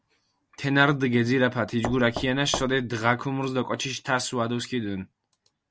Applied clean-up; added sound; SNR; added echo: none; Knock; 8 dB; none.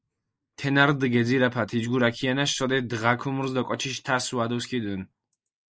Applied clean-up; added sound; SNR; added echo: neural mask model Resemble Enhance denoiser.